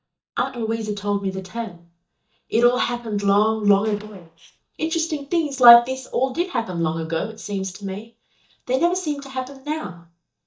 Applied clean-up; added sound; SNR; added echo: neural mask model DeepFilterNet 3.